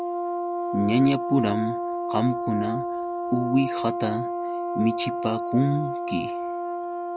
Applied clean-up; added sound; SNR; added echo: none; Brass instrument; 2 dB; none.